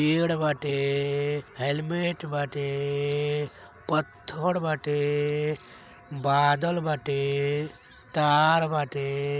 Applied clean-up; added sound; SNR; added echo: none; none; none; none.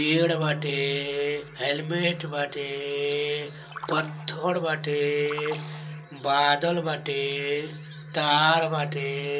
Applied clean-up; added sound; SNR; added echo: none; Splash, splatter; 15 dB; reverberation time 0.2 s.